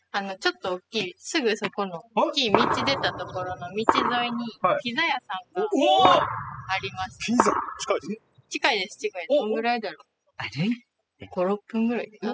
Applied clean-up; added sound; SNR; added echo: classical method spectral subtraction.